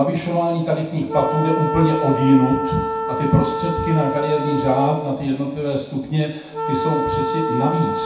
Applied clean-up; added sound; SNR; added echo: none; Wind instrument, woodwind instrument; 4 dB; reverberation time 0.7 s.